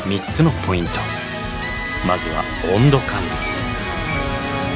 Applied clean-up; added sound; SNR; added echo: none; none; none; none.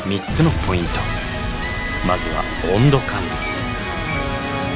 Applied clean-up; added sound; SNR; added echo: none; Explosion; 7 dB; none.